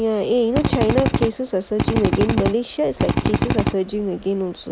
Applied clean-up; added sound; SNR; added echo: none; Drill; -2 dB; none.